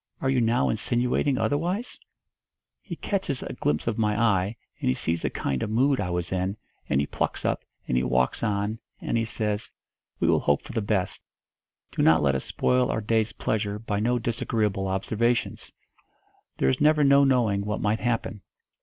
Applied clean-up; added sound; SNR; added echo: none; none; none; none.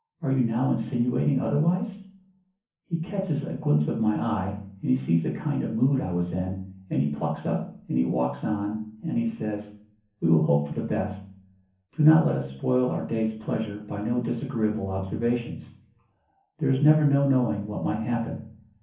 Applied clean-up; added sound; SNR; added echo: none; none; none; reverberation time 0.6 s.